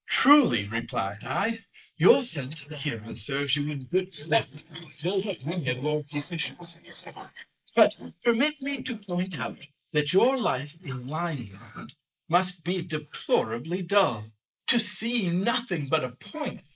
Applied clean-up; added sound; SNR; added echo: neural mask model Resemble Enhance denoiser.